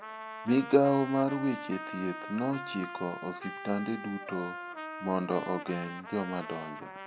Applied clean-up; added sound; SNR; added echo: none; Trumpet; 10 dB; none.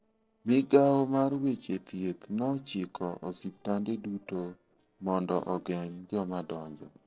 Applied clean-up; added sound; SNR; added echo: neural separator model SepFormer DNS4.